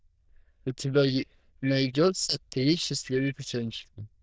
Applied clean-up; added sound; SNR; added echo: neural diffusion model UNIVERSE++.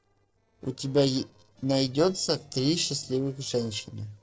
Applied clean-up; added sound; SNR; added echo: neural separator model SepFormer DNS4.